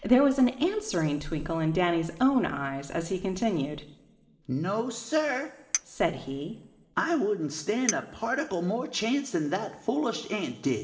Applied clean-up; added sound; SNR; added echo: none; Chink, clink; 12 dB; reverberation time 1.0 s.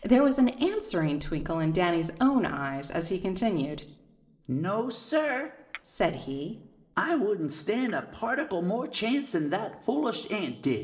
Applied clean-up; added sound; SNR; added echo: neural separator model SepFormer DNS4.